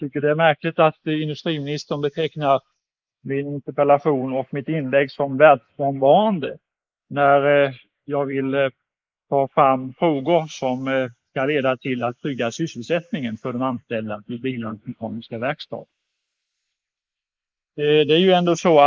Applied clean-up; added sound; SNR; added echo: neural mask model Resemble Enhance denoiser.